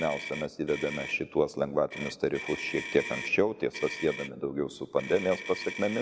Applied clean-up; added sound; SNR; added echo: none; Motor vehicle (road); 11 dB; none.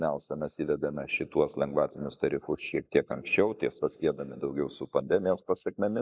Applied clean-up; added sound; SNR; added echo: neural mask model Resemble Enhance denoiser.